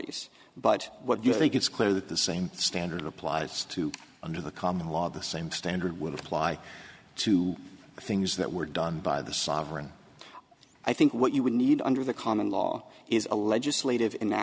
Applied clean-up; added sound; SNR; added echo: none; none; none; none.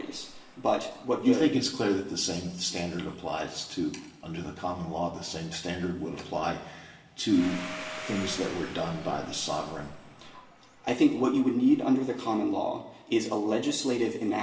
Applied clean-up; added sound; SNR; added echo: none; Domestic sounds, home sounds; 18 dB; reverberation time 0.9 s.